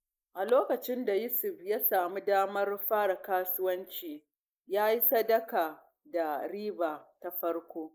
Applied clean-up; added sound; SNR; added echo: neural mask model Resemble Enhance denoiser.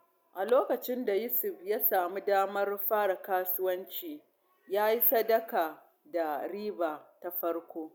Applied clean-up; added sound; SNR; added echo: none; none; none; none.